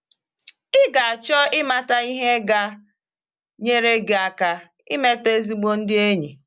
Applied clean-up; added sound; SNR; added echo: none; none; none; none.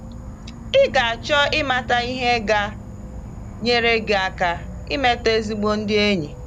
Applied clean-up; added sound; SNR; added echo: none; Insect / Frog; 12 dB; none.